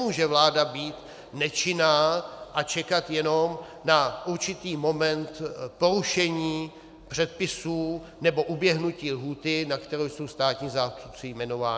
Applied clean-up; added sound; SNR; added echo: none; none; none; none.